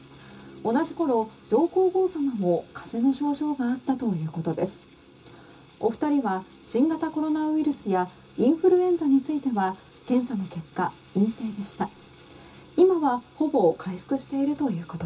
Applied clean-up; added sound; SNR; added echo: none; none; none; reverberation time 0.2 s.